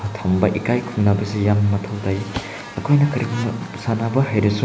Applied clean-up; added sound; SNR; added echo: none; Buzz; 19 dB; none.